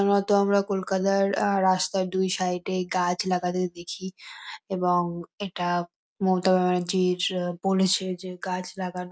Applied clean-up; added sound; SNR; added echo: neural mask model Resemble Enhance denoiser.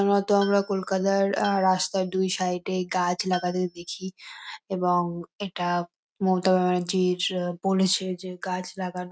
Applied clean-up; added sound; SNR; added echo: neural mask model RNNoise.